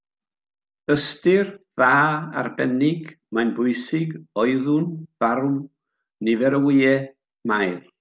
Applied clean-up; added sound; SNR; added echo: none; none; none; none.